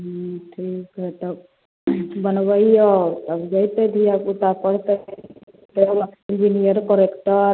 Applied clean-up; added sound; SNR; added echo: none; none; none; none.